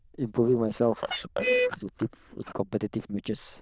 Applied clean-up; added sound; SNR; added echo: neural diffusion model UNIVERSE++.